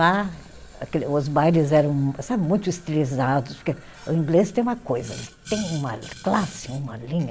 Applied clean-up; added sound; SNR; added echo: none; Boiling; 20 dB; none.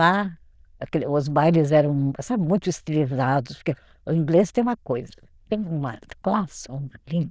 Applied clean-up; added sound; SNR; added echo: neural diffusion model UNIVERSE++.